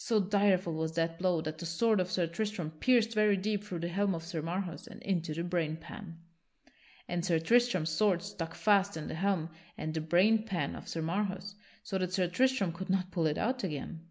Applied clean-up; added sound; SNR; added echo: none; none; none; none.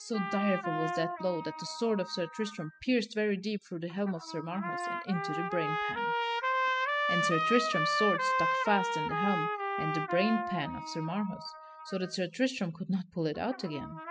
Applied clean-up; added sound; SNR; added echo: classical method spectral subtraction.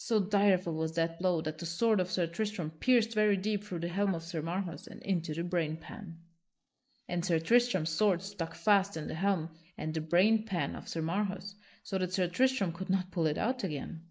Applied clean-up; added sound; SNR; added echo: neural mask model Resemble Enhance denoiser.